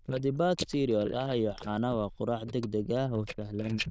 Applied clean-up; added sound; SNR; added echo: neural diffusion model UNIVERSE++.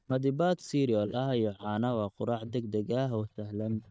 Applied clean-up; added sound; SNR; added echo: neural mask model DeepFilterNet 3.